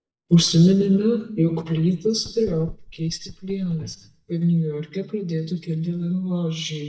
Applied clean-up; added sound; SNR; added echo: neural mask model DeepFilterNet 3.